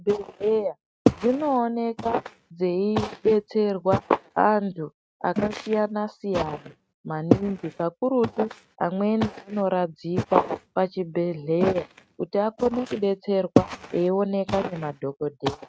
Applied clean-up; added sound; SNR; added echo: neural mask model RNNoise.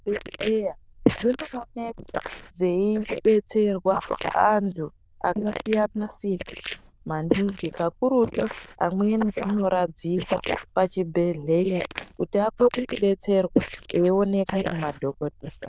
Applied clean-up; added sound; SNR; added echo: neural diffusion model UNIVERSE++.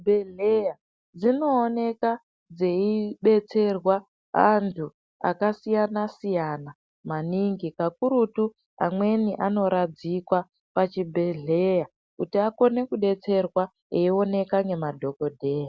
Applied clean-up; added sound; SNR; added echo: none; none; none; none.